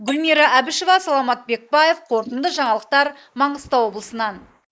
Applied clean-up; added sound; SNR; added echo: neural mask model Resemble Enhance denoiser.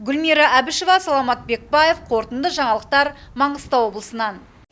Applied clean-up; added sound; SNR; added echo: none; none; none; none.